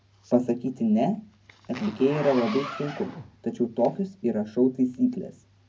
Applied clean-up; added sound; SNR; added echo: none; Zipper (clothing); 16 dB; reverberation time 0.3 s.